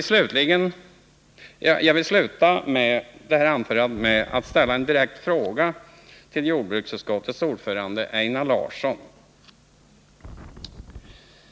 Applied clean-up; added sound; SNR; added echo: none; Wind; 18 dB; none.